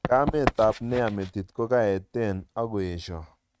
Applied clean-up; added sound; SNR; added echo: neural mask model RNNoise.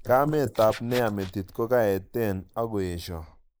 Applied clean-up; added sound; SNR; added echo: neural mask model Resemble Enhance denoiser.